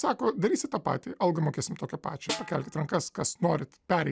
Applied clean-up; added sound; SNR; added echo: none; Snare drum; 11 dB; none.